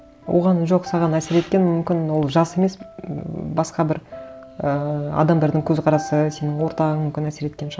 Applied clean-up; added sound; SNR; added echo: none; none; none; none.